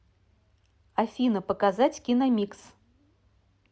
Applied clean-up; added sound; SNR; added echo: none; none; none; none.